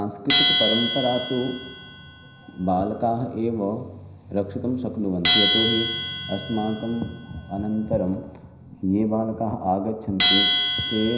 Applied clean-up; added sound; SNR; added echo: none; Bell; -1 dB; reverberation time 0.9 s.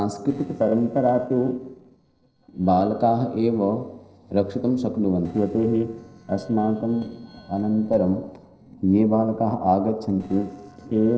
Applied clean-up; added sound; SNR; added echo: neural separator model SepFormer DNS4.